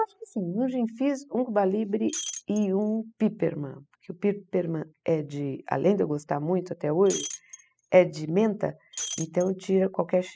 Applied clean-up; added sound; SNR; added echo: classical method spectral subtraction.